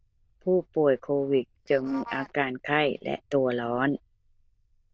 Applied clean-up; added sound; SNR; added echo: neural diffusion model UNIVERSE++.